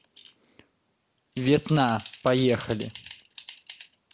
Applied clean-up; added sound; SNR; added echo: none; Typing; 12 dB; none.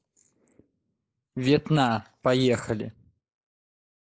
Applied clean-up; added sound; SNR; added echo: neural mask model Resemble Enhance denoiser.